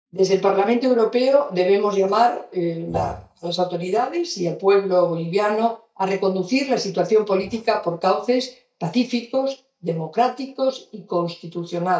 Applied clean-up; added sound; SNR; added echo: neural mask model DeepFilterNet 3.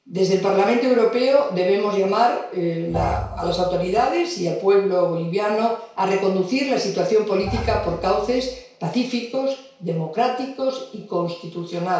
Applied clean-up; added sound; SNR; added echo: none; Bowed string instrument; 10 dB; reverberation time 0.6 s.